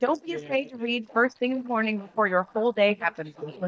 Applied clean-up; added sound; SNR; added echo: neural mask model DeepFilterNet 3.